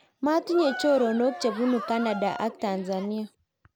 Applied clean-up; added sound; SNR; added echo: none; Cheering; 12 dB; none.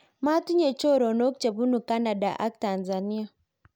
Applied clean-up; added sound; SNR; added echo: none; none; none; none.